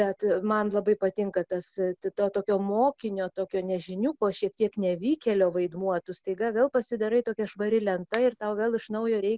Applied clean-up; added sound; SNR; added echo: none; Finger snapping; 18 dB; none.